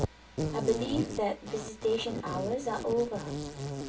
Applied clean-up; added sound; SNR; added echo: none; Insect; 4 dB; reverberation time 0.1 s.